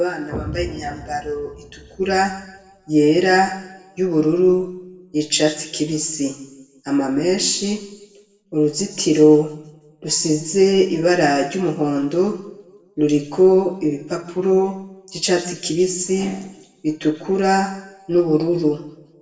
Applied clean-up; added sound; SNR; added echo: none; Explosion; 16 dB; reverberation time 0.8 s.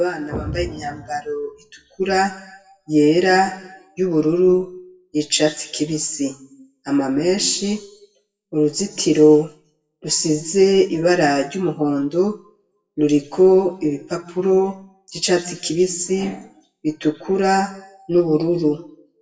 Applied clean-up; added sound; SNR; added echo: classical method WPE with log-MMSE.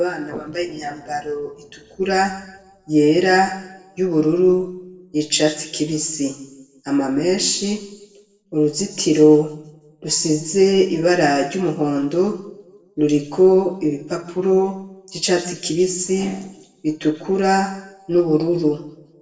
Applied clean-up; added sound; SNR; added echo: neural separator model SepFormer DNS4.